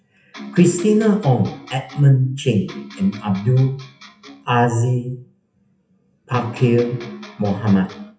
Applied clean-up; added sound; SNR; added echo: classical method WPE with log-MMSE.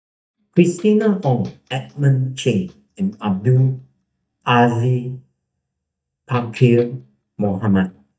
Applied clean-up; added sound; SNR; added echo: neural mask model DeepFilterNet 3.